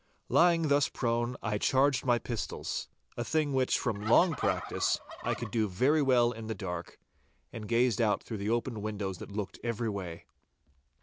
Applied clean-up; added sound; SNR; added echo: none; Fowl; 10 dB; none.